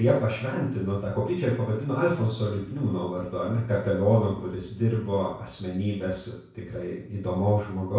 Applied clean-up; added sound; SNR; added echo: none; none; none; reverberation time 0.6 s.